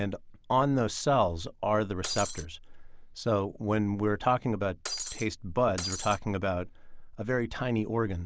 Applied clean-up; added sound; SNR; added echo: none; Shatter; 7 dB; none.